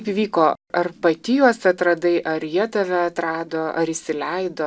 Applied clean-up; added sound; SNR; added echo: none; none; none; none.